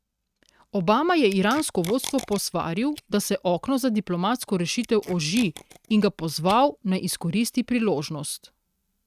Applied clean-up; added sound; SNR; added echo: neural mask model RNNoise.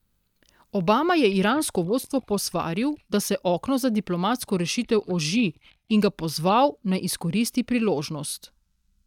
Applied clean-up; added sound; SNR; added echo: neural mask model DeepFilterNet 3.